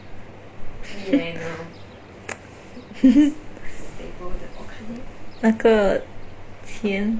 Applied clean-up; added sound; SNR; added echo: none; Ocean; 7 dB; none.